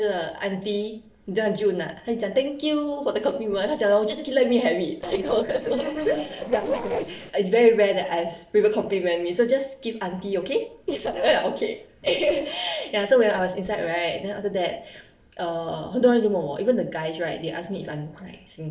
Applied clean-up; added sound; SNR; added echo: neural separator model SepFormer DNS4.